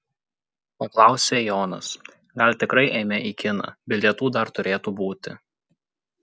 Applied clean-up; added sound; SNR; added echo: none; none; none; none.